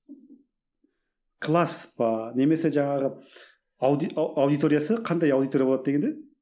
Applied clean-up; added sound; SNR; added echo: neural mask model Resemble Enhance denoiser.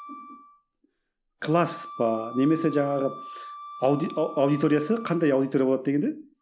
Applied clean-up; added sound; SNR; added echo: none; Wind instrument, woodwind instrument; 16 dB; none.